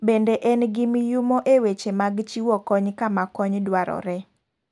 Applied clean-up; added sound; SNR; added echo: none; none; none; none.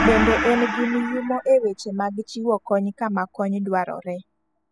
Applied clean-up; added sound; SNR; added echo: classical method spectral subtraction.